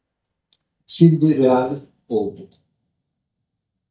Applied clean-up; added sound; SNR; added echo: neural mask model DeepFilterNet 3.